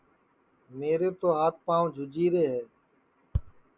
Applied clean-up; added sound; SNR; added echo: none; none; none; none.